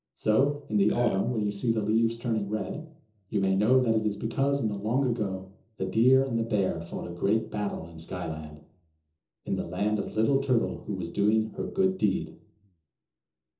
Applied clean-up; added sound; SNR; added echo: neural separator model SepFormer DNS4.